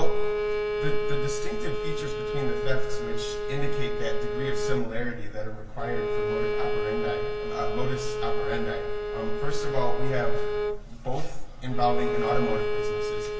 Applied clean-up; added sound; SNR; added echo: none; Bowed string instrument; 5 dB; reverberation time 0.2 s.